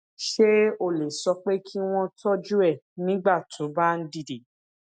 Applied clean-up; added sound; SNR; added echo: none; none; none; none.